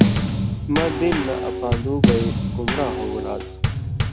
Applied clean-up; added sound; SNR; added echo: none; Bass drum / Snare drum / Drum kit + Snare drum; -4 dB; none.